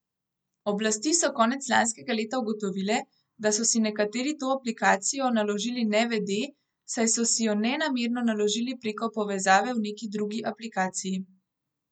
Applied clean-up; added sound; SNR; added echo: none; none; none; none.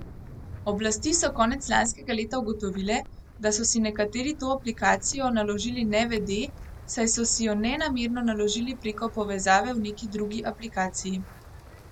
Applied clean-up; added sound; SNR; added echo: none; Wind; 15 dB; none.